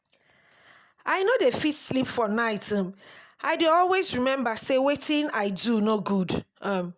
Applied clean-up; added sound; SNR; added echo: none; none; none; none.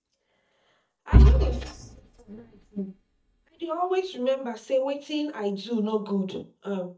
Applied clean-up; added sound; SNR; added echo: neural mask model DeepFilterNet 3.